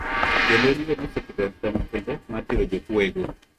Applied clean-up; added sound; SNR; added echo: neural mask model RNNoise.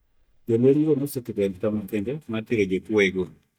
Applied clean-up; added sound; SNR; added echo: neural mask model DeepFilterNet 3.